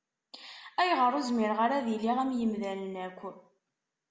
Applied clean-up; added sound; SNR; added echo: none; none; none; none.